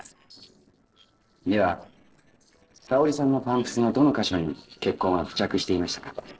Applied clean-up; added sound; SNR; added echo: neural separator model SepFormer DNS4.